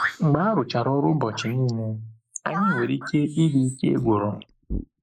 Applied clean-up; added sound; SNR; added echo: neural mask model Resemble Enhance denoiser.